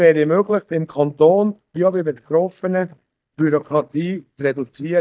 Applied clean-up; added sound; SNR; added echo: neural mask model DeepFilterNet 3.